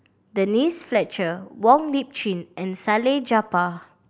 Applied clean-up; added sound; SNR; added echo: none; none; none; none.